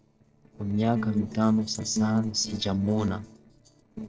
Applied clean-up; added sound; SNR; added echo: neural separator model SepFormer DNS4.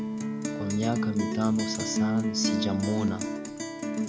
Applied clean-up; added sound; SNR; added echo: none; Guitar; -2 dB; none.